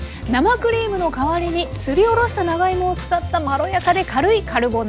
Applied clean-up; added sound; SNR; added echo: none; none; none; none.